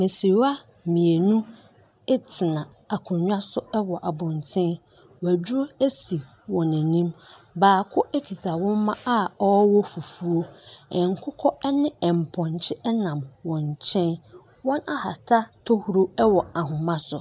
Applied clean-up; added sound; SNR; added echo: none; none; none; none.